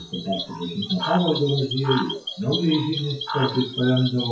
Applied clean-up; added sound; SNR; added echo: classical method WPE with log-MMSE.